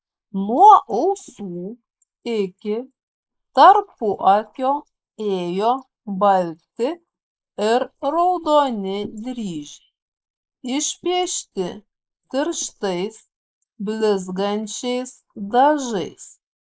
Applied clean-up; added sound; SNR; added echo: neural mask model Resemble Enhance denoiser.